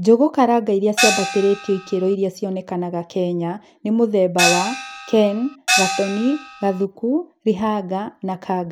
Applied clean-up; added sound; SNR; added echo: none; Gong; 3 dB; none.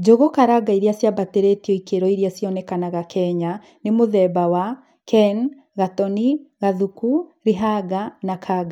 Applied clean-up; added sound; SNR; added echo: none; none; none; none.